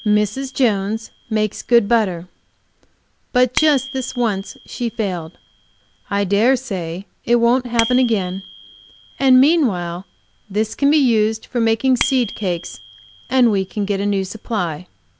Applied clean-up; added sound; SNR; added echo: none; Bicycle bell; 16 dB; none.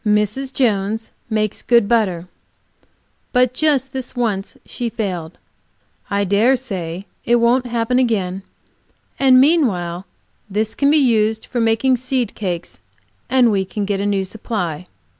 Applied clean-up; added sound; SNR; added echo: none; none; none; none.